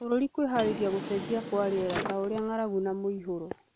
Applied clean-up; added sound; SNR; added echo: none; Drawer open or close; 9 dB; none.